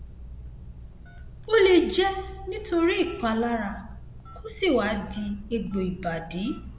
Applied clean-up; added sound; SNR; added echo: none; Telephone; 14 dB; none.